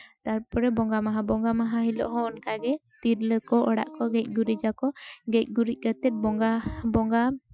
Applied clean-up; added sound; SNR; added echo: classical method Wiener filter.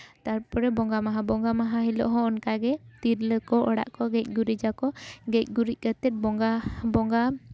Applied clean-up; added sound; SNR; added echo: none; none; none; none.